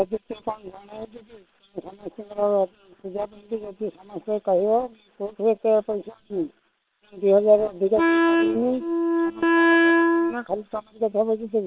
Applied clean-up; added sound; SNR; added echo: neural separator model SepFormer WHAM!.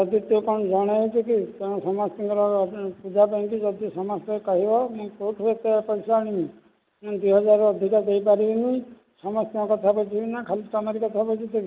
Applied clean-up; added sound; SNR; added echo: none; none; none; none.